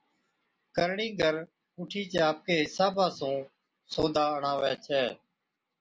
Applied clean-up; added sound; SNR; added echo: none; none; none; none.